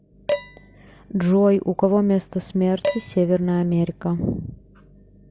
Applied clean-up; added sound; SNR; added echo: none; Dishes, pots, and pans; 11 dB; none.